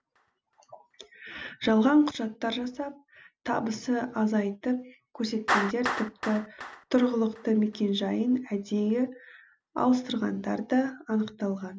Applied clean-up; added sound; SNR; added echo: none; Clapping; 12 dB; none.